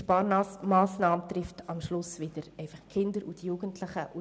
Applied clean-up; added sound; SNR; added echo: none; none; none; none.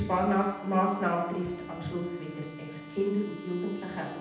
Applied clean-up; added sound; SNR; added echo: none; Bowed string instrument; 15 dB; reverberation time 0.9 s.